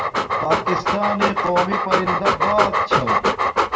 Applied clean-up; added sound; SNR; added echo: none; Dog; -5 dB; reverberation time 0.7 s.